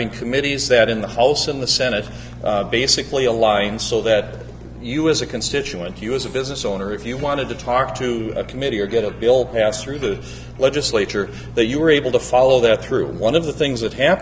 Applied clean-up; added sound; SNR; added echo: none; none; none; none.